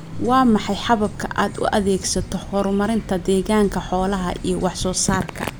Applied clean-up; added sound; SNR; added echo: none; none; none; none.